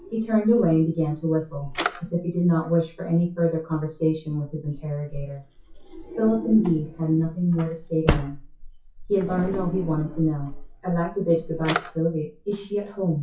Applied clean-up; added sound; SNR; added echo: classical method WPE with log-MMSE.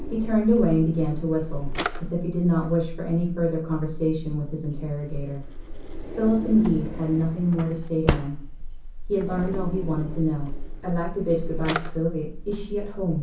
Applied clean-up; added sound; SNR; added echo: none; Drawer open or close; 5 dB; reverberation time 0.6 s.